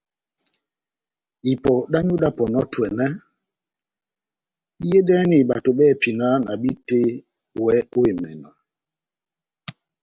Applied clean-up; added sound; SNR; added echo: none; none; none; none.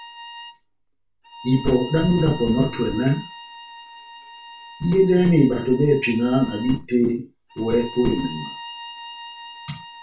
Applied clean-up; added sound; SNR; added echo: none; Bowed string instrument; 16 dB; reverberation time 0.2 s.